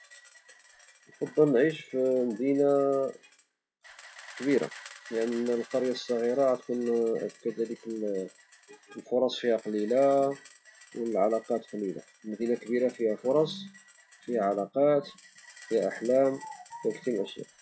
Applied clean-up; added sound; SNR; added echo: classical method log-MMSE.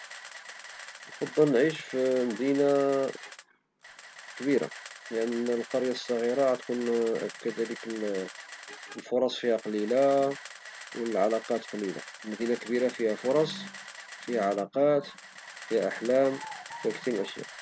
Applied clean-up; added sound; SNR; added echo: none; Camera; 16 dB; none.